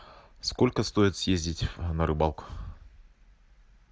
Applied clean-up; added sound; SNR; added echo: none; none; none; none.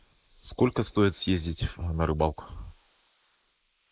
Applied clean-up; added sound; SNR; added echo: neural mask model Resemble Enhance denoiser.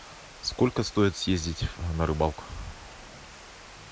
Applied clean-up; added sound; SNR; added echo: none; Water; 18 dB; none.